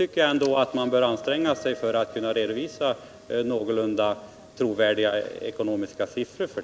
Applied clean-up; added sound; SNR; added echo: none; Wind instrument, woodwind instrument; 20 dB; none.